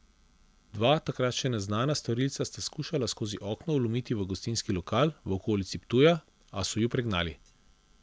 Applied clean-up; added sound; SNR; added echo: none; none; none; none.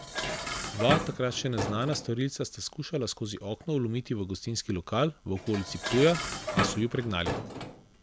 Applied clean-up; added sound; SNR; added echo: none; Dishes, pots, and pans; 5 dB; none.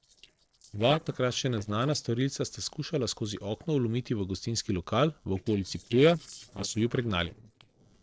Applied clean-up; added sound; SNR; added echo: neural separator model SepFormer DNS4.